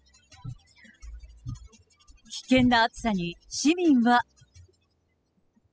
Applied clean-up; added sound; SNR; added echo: classical method spectral subtraction.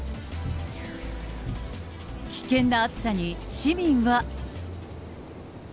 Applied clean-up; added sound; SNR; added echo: none; Cupboard open or close; 12 dB; none.